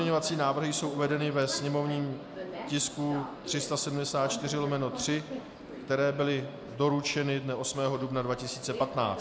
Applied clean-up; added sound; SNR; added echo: none; Subway, metro, underground; 12 dB; none.